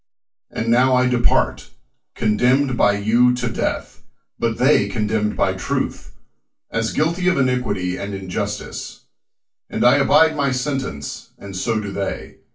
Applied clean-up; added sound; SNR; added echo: none; none; none; reverberation time 0.2 s.